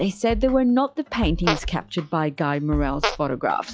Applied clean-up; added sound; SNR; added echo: classical method log-MMSE.